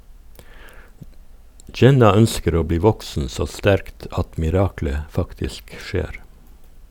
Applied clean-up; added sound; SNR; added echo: none; none; none; none.